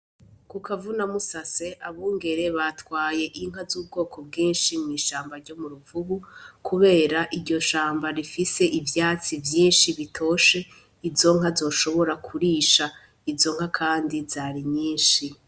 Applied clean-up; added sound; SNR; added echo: none; none; none; none.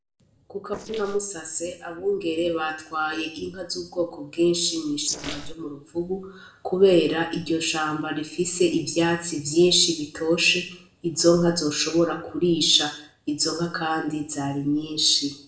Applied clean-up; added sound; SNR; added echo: neural separator model SepFormer DNS4.